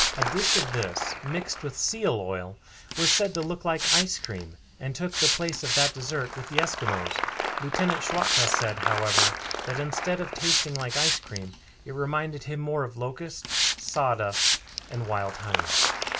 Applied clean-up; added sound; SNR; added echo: none; Applause + Hiss; -2 dB; none.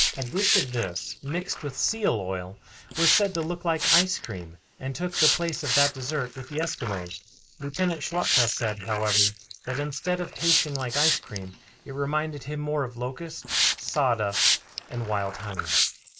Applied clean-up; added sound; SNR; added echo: neural mask model Resemble Enhance denoiser.